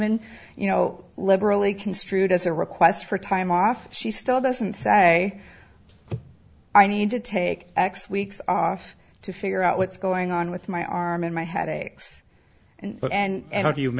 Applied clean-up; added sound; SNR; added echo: none; none; none; none.